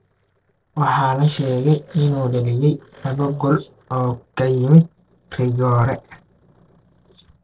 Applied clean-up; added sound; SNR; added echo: neural separator model SepFormer DNS4.